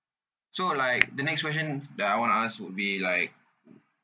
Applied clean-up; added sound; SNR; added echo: none; Finger snapping; 6 dB; none.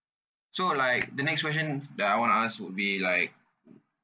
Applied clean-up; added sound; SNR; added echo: neural separator model SepFormer DNS4.